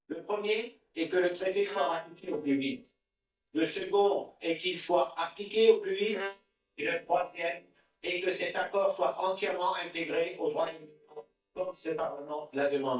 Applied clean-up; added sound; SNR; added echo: neural mask model DeepFilterNet 3.